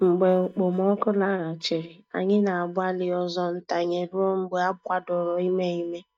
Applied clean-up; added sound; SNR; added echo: neural mask model DeepFilterNet 3.